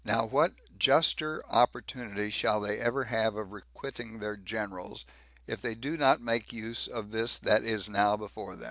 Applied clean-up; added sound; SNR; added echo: none; none; none; none.